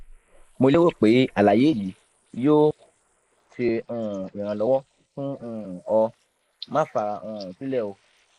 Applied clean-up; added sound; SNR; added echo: neural mask model Resemble Enhance denoiser.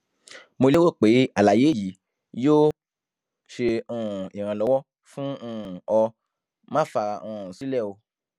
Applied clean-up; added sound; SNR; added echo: none; none; none; none.